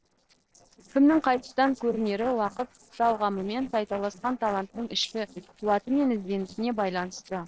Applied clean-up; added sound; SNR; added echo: neural separator model SepFormer DNS4.